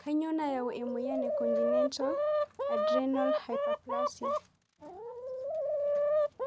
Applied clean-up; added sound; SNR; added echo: none; Chicken, rooster; -5 dB; none.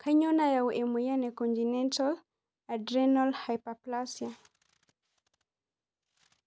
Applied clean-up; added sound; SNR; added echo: none; none; none; none.